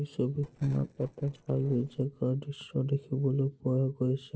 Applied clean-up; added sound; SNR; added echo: neural separator model SepFormer DNS4.